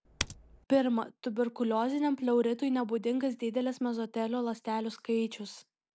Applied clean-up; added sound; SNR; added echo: none; Typing; 8 dB; none.